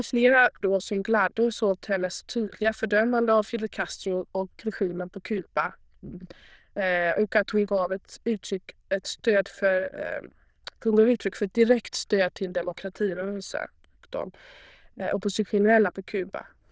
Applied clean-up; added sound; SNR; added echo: neural diffusion model UNIVERSE++.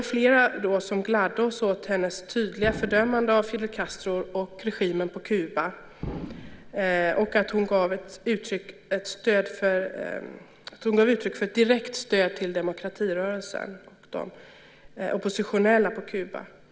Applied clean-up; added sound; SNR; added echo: none; Explosion; 15 dB; none.